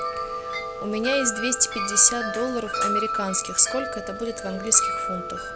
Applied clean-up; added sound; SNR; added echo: none; Wind chime; 5 dB; none.